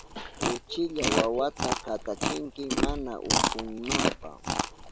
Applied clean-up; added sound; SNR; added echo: none; Chewing, mastication; -3 dB; none.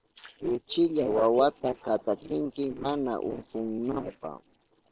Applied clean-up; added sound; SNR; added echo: neural separator model SepFormer DNS4.